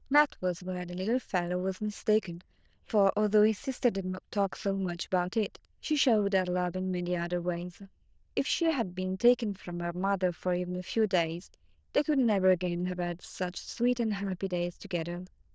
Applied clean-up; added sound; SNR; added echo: neural diffusion model UNIVERSE++.